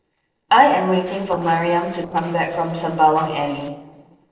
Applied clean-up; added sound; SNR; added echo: neural separator model SepFormer DNS4.